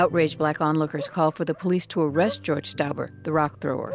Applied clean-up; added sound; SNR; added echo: none; Bark; 19 dB; none.